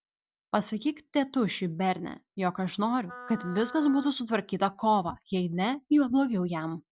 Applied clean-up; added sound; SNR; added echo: none; Wind instrument, woodwind instrument; 17 dB; none.